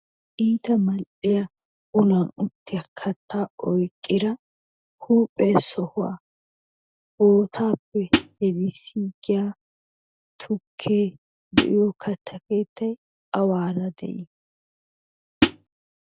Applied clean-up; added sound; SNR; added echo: none; Hi-hat; -3 dB; none.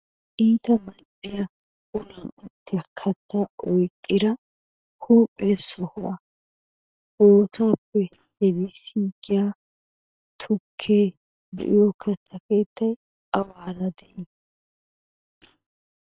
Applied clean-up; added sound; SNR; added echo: neural separator model SepFormer WHAM!.